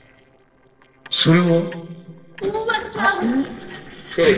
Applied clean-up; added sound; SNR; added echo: neural separator model SepFormer DNS4.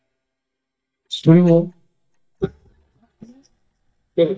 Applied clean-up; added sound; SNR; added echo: neural mask model DeepFilterNet 3.